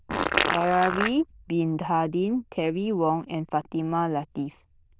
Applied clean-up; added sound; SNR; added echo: neural diffusion model UNIVERSE++.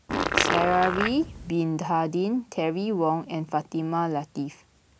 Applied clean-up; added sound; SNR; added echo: none; Fart; 0 dB; none.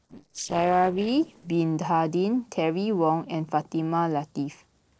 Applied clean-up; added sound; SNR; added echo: neural separator model SepFormer DNS4.